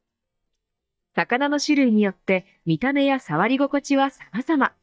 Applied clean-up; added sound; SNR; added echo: neural mask model DeepFilterNet 3.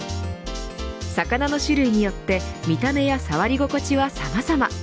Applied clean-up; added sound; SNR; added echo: none; none; none; none.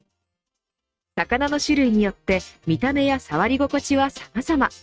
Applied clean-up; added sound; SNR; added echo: neural mask model RNNoise.